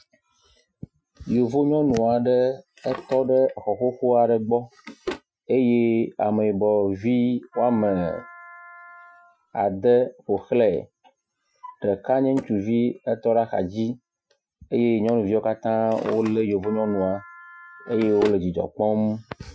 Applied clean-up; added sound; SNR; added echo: classical method Wiener filter.